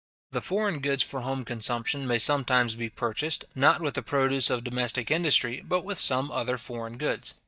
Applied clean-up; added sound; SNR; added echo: neural mask model DeepFilterNet 3.